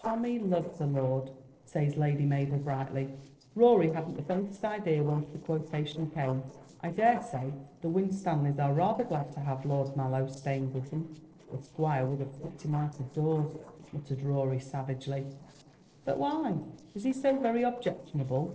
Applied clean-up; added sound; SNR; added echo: neural separator model SepFormer DNS4.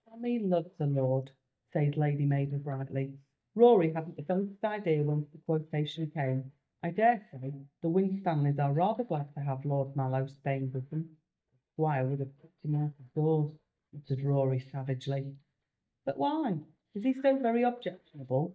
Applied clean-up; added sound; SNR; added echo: neural mask model DeepFilterNet 3.